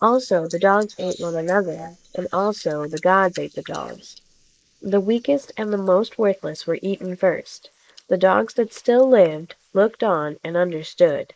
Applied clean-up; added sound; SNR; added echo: neural mask model Resemble Enhance denoiser.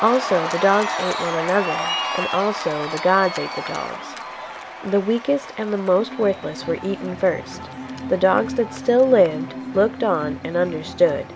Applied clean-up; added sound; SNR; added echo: none; Cheering; 8 dB; none.